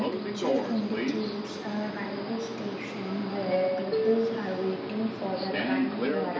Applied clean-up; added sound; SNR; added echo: none; Subway, metro, underground; 0 dB; reverberation time 2.3 s.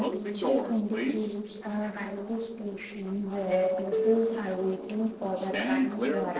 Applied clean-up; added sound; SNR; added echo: neural separator model SepFormer DNS4.